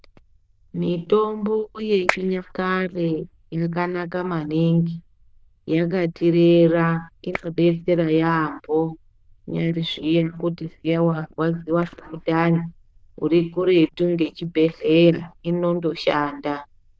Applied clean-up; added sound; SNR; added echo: neural diffusion model UNIVERSE++.